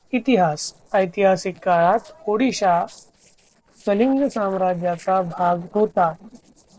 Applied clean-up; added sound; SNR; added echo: neural separator model SepFormer DNS4.